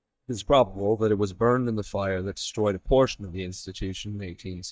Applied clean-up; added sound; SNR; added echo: neural mask model DeepFilterNet 3.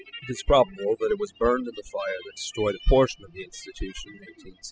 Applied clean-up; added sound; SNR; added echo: classical method spectral subtraction.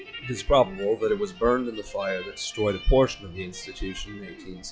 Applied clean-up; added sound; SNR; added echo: classical method log-MMSE.